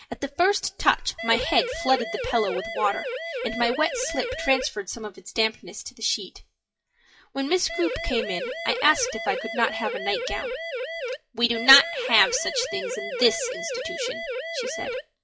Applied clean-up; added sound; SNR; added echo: classical method WPE with log-MMSE.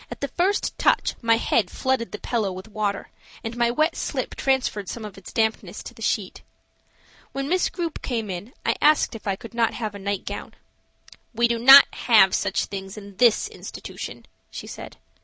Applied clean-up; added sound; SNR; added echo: none; none; none; none.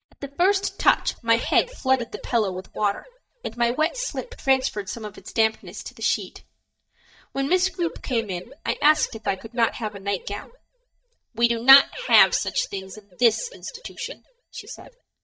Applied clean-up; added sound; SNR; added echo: neural mask model DeepFilterNet 3.